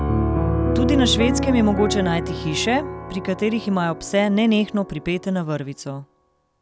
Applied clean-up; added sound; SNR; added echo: none; Piano; 3 dB; none.